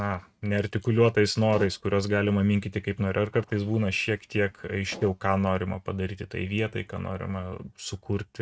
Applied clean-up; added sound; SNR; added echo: neural mask model RNNoise.